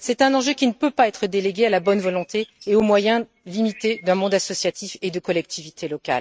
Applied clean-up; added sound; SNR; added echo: neural mask model RNNoise.